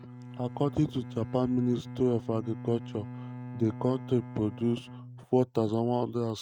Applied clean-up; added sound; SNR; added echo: neural mask model RNNoise.